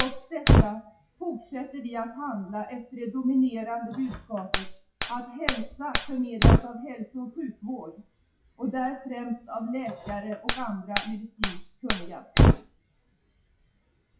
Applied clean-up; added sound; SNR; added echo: classical method WPE with log-MMSE.